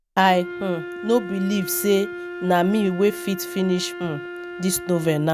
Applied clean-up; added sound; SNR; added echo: none; Wind instrument, woodwind instrument; 11 dB; none.